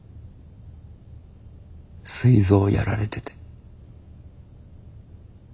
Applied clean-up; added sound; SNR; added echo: none; none; none; none.